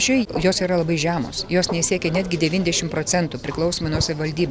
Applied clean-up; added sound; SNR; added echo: none; none; none; none.